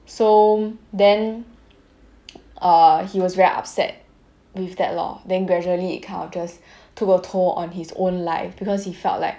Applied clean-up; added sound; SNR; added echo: none; none; none; none.